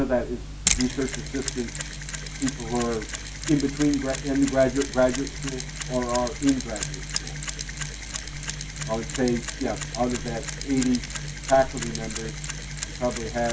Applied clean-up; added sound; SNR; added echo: none; Mechanisms; 5 dB; none.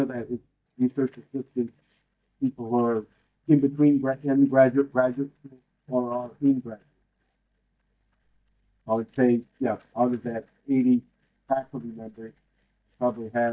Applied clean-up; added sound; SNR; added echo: neural mask model DeepFilterNet 3.